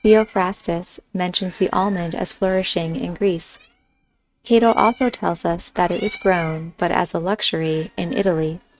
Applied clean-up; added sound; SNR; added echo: neural mask model RNNoise.